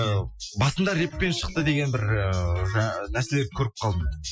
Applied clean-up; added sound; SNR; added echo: classical method Wiener filter.